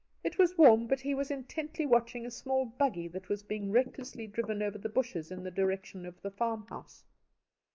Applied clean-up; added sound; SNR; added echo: neural mask model Resemble Enhance denoiser.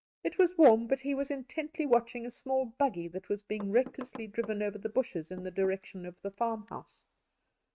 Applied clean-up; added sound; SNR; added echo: neural mask model RNNoise.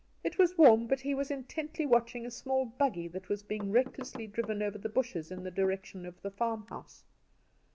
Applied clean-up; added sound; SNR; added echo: none; Knock / Wood; 20 dB; none.